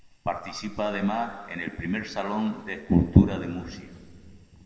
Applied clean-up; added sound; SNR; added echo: none; none; none; reverberation time 1.6 s.